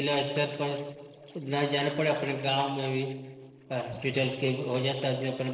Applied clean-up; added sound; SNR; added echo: neural separator model SepFormer DNS4.